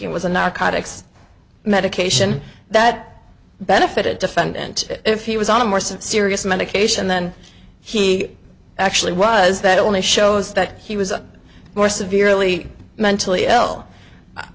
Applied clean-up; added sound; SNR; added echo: none; none; none; none.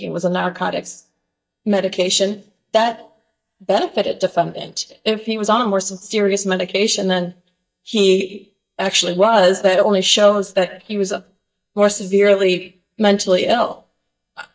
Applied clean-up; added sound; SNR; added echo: neural mask model DeepFilterNet 3.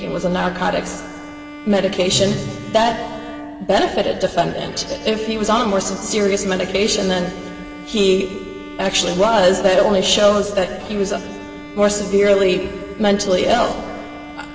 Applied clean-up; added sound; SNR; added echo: none; Bowed string instrument; 17 dB; reverberation time 2.8 s.